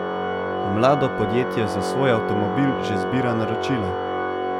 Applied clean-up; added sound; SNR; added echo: none; Organ; 1 dB; none.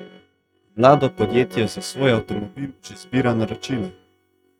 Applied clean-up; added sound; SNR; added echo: neural mask model RNNoise.